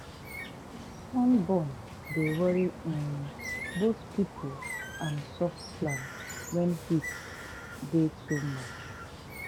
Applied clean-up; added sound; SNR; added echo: none; Bird; 9 dB; none.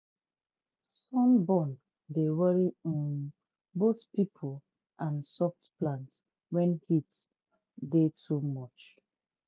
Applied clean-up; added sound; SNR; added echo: none; none; none; none.